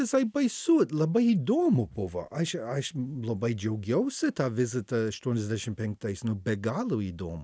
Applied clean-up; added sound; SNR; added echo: none; none; none; none.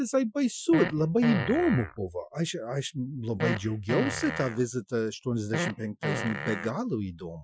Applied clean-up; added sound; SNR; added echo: classical method Wiener filter.